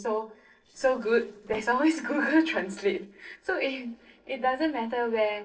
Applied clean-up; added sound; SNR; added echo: neural separator model SepFormer DNS4.